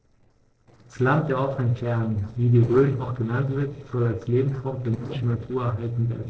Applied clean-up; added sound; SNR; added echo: neural separator model SepFormer DNS4.